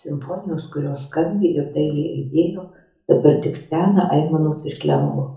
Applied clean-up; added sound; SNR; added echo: none; none; none; reverberation time 0.6 s.